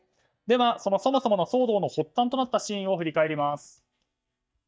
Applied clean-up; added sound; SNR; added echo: neural mask model DeepFilterNet 3.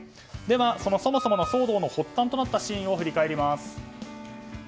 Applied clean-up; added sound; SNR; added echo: none; Wind instrument, woodwind instrument; 9 dB; none.